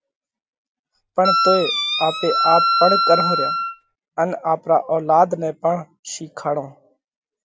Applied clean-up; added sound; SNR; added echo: none; Wind instrument, woodwind instrument; -2 dB; none.